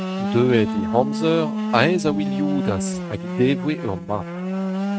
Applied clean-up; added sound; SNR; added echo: neural mask model RNNoise.